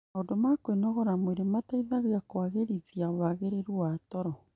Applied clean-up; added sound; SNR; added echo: none; none; none; none.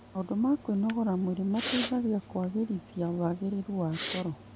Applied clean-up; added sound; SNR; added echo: none; Respiratory sounds; 12 dB; none.